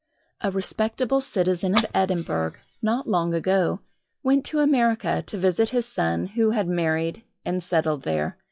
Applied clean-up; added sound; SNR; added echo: classical method log-MMSE.